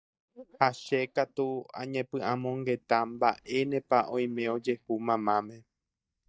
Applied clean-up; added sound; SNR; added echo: neural mask model DeepFilterNet 3.